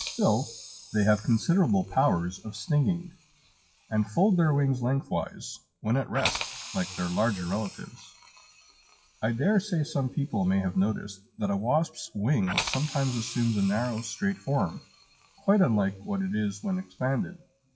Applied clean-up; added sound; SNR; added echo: classical method WPE with log-MMSE.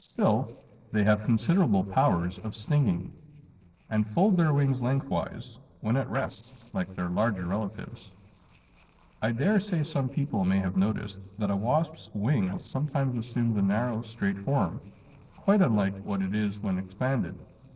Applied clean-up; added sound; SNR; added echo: neural separator model SepFormer DNS4.